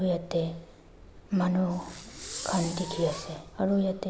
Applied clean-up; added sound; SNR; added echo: none; Fireworks; 11 dB; none.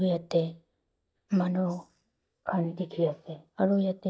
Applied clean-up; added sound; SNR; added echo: neural mask model DeepFilterNet 3.